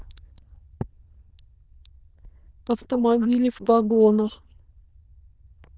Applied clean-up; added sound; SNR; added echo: neural diffusion model UNIVERSE++.